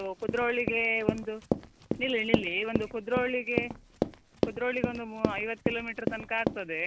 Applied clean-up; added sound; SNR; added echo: none; Run; 1 dB; none.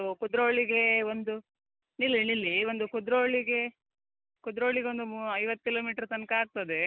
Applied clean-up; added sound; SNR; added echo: none; none; none; none.